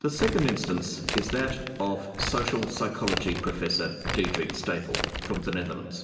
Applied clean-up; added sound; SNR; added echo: none; Crumpling, crinkling; 5 dB; reverberation time 2.4 s.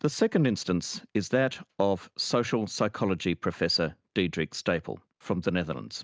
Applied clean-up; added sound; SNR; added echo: none; none; none; none.